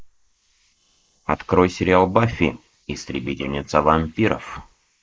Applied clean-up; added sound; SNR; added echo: neural mask model Resemble Enhance denoiser.